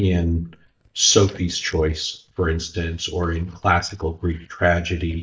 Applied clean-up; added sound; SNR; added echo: neural mask model DeepFilterNet 3.